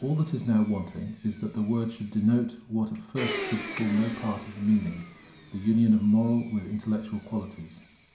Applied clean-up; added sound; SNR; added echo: none; Domestic sounds, home sounds; 14 dB; reverberation time 0.5 s.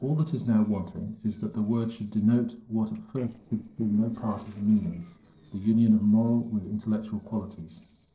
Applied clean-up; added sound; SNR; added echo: neural separator model SepFormer DNS4.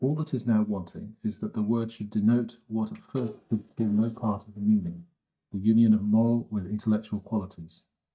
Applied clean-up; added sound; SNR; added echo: neural mask model DeepFilterNet 3.